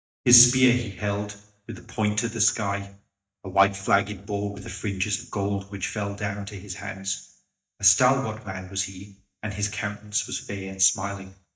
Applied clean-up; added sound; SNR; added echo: neural mask model DeepFilterNet 3.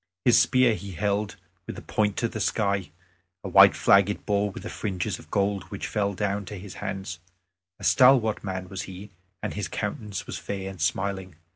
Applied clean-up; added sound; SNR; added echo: none; none; none; none.